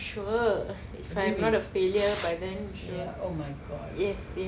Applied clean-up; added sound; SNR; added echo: none; Fireworks; 11 dB; none.